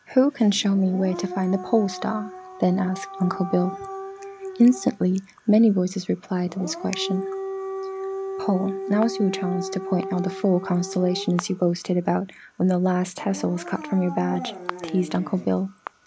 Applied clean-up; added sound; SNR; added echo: none; Siren / Dog; 11 dB; none.